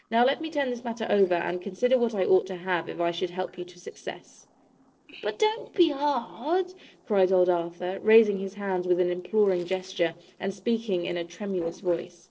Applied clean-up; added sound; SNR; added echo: neural separator model SepFormer DNS4.